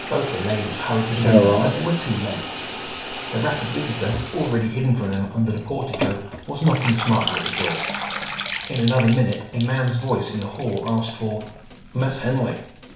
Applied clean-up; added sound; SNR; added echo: none; Bathtub (filling or washing) / Water tap, faucet; 3 dB; reverberation time 0.6 s.